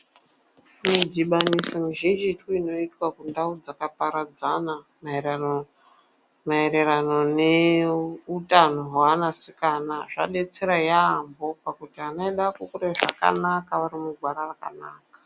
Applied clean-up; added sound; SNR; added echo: none; none; none; none.